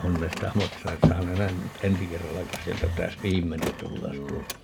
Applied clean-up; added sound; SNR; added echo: none; Printer; 13 dB; none.